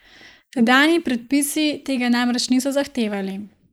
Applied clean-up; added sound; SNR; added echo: neural mask model Resemble Enhance denoiser.